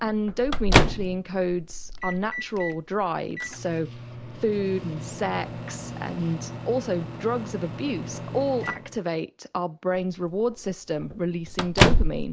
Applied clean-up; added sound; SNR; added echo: none; Microwave oven; 0 dB; none.